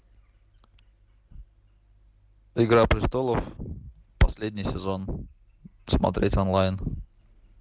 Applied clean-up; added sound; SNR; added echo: none; none; none; none.